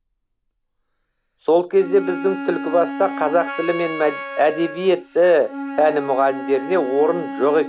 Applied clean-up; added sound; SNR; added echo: none; Wind instrument, woodwind instrument; 10 dB; none.